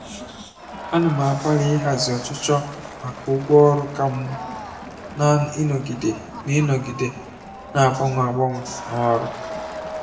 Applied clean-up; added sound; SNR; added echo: none; Crowd; 12 dB; reverberation time 0.7 s.